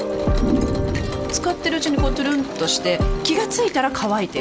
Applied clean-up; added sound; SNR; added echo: none; Mechanisms; 16 dB; none.